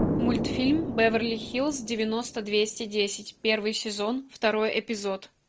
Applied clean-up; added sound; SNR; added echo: none; Explosion; 7 dB; none.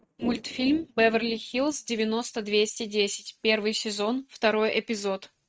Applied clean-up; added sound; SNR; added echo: neural mask model RNNoise.